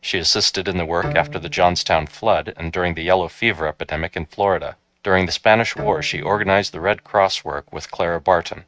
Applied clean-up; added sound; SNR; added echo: neural mask model RNNoise.